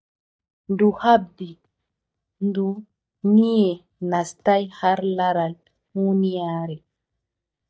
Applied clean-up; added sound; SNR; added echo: neural mask model DeepFilterNet 3.